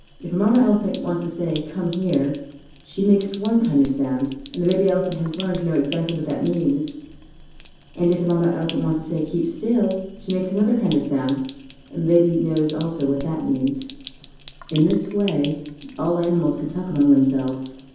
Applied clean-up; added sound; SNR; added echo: none; Sink (filling or washing); 16 dB; reverberation time 0.9 s.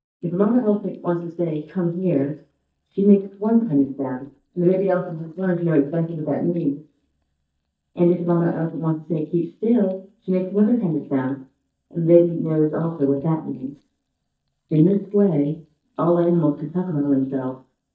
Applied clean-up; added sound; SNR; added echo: neural mask model DeepFilterNet 3.